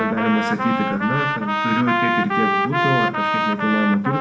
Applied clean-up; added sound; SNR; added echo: none; Trumpet; -1 dB; reverberation time 0.5 s.